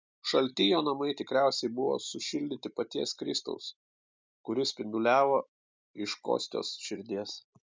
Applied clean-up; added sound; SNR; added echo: none; none; none; none.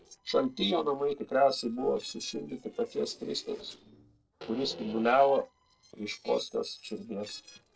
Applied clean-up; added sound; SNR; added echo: neural separator model SepFormer DNS4.